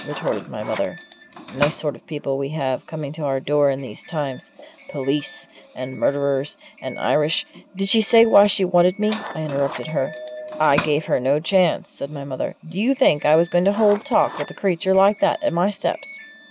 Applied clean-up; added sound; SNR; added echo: none; Doorbell + Writing; 16 dB; none.